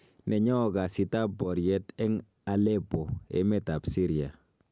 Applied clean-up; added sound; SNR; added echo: none; none; none; none.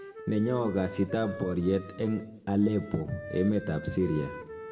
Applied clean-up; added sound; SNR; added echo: none; Wind instrument, woodwind instrument; 14 dB; reverberation time 1.0 s.